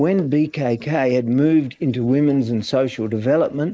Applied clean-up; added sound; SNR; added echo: neural mask model Resemble Enhance denoiser.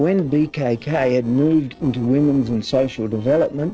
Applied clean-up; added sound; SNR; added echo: neural separator model SepFormer DNS4.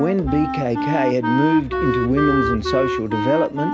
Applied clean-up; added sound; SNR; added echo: none; Wind instrument, woodwind instrument; 3 dB; none.